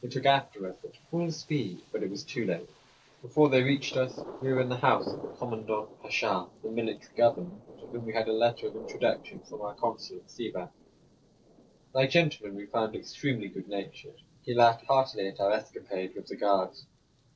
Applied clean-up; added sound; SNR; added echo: neural separator model SepFormer DNS4.